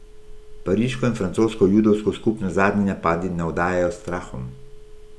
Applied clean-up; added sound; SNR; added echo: none; Telephone; 16 dB; none.